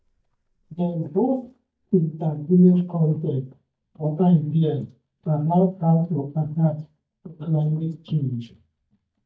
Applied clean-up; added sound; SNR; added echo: neural mask model DeepFilterNet 3.